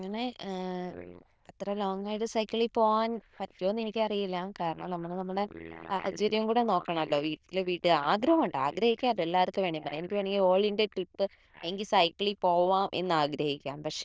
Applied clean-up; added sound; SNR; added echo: neural diffusion model UNIVERSE++.